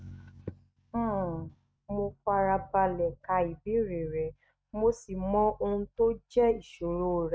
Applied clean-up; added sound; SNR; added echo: neural mask model RNNoise.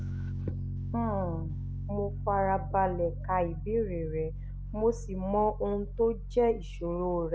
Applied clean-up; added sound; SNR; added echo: none; Piano; 5 dB; none.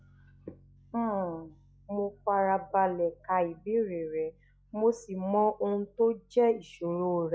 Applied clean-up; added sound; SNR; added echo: classical method log-MMSE.